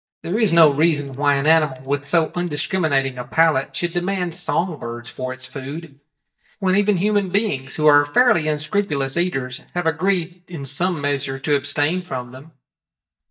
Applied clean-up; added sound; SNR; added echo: neural mask model DeepFilterNet 3.